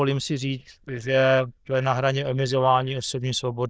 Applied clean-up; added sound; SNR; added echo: neural diffusion model UNIVERSE++.